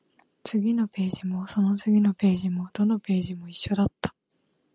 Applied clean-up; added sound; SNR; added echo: none; none; none; none.